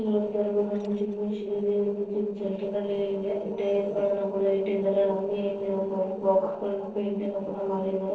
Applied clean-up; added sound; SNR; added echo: neural separator model SepFormer DNS4.